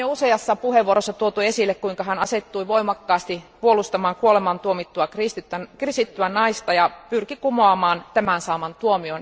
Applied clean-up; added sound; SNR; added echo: none; none; none; none.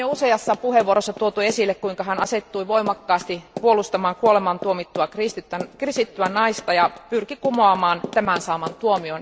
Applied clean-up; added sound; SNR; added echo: none; Run; 16 dB; none.